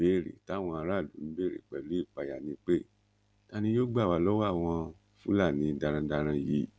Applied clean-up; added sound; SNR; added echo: none; none; none; none.